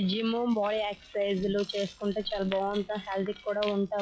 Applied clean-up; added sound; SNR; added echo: classical method log-MMSE.